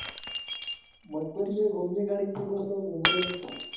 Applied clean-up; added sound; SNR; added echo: none; Shatter; -1 dB; reverberation time 1.1 s.